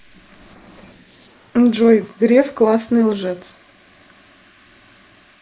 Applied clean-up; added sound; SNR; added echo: neural mask model Resemble Enhance denoiser.